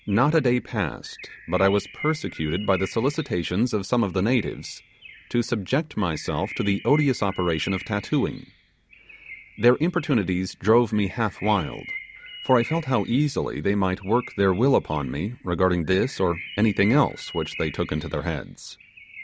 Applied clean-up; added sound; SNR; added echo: none; Bird; 17 dB; none.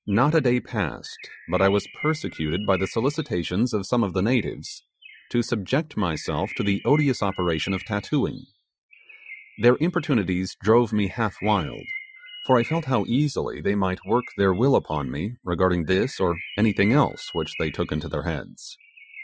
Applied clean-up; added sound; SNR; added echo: classical method Wiener filter.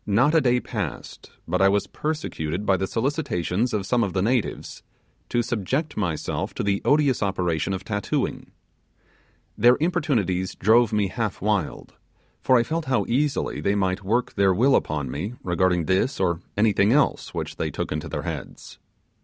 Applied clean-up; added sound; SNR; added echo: none; none; none; none.